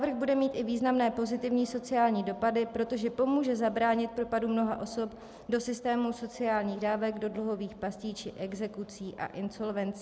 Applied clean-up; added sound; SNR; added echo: none; none; none; none.